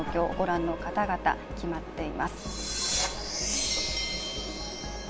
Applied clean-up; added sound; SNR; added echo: none; Mechanisms; 12 dB; none.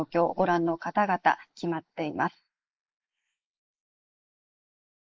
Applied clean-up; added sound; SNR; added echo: neural mask model Resemble Enhance denoiser.